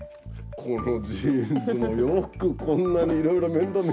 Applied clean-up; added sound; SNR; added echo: none; none; none; none.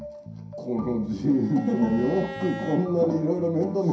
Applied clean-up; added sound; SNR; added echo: none; Bowed string instrument; 15 dB; reverberation time 0.5 s.